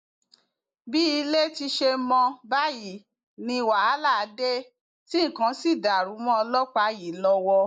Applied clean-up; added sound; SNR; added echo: neural mask model Resemble Enhance denoiser.